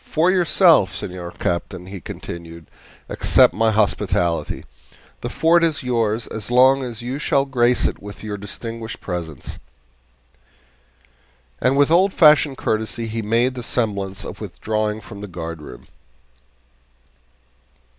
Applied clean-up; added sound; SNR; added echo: none; none; none; none.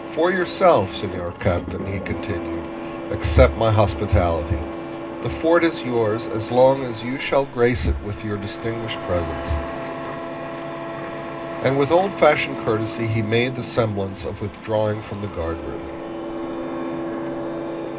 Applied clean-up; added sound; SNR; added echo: none; Printer; 8 dB; reverberation time 0.2 s.